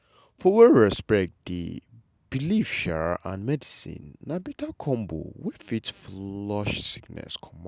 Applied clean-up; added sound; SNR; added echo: none; none; none; none.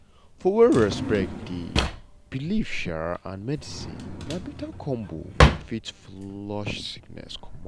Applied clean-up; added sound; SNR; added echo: none; Drawer open or close; 1 dB; none.